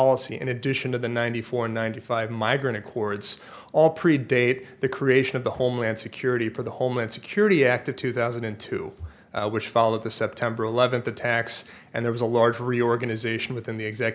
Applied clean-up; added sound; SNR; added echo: none; none; none; none.